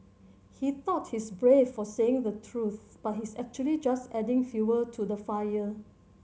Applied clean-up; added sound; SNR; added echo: none; none; none; none.